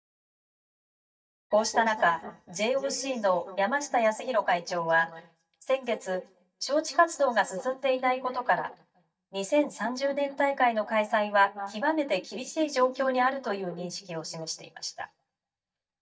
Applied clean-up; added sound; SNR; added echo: neural mask model DeepFilterNet 3.